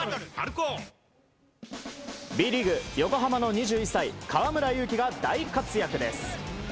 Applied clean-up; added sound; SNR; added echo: none; none; none; none.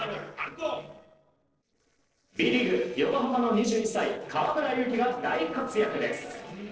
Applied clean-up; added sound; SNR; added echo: neural separator model SepFormer DNS4.